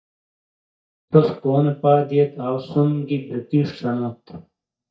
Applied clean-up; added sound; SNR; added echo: neural mask model DeepFilterNet 3.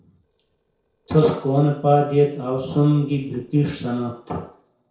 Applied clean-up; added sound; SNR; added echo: neural separator model SepFormer DNS4.